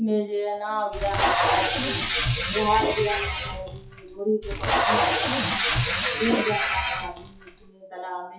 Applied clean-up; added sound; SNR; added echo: classical method WPE with log-MMSE.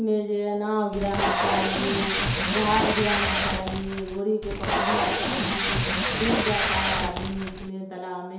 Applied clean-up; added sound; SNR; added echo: none; Packing tape, duct tape; -2 dB; reverberation time 2.2 s.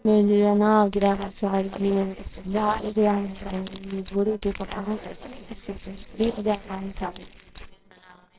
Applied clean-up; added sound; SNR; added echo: neural separator model SepFormer WHAMR!.